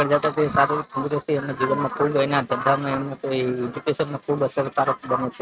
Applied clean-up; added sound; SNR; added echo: neural mask model RNNoise.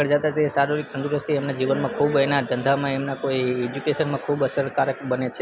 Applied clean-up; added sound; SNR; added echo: none; none; none; none.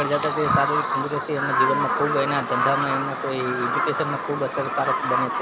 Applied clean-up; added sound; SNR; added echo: none; Bird vocalization, bird call, bird song; -2 dB; none.